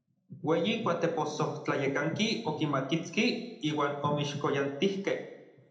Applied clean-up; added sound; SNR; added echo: none; none; none; reverberation time 0.8 s.